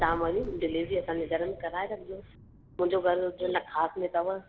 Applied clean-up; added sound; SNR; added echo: none; Thunder; 16 dB; none.